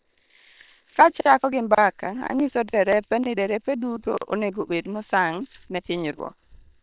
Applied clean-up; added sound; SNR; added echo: neural separator model SepFormer WHAM!.